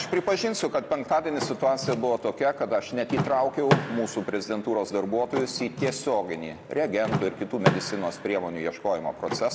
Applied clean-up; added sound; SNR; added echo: none; Door / Car; 6 dB; none.